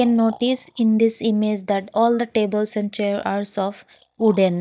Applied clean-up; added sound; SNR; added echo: neural mask model DeepFilterNet 3.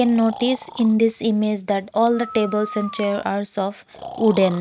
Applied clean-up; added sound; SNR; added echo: neural mask model RNNoise.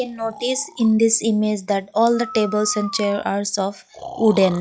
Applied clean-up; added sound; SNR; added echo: classical method log-MMSE.